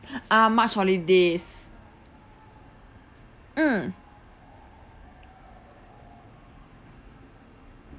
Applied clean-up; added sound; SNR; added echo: none; none; none; none.